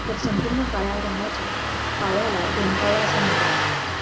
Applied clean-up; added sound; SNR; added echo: none; Engine starting; -3 dB; reverberation time 0.8 s.